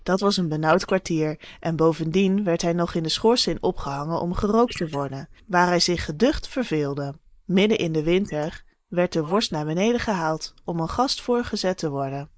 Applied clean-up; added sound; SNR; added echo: neural mask model Resemble Enhance denoiser.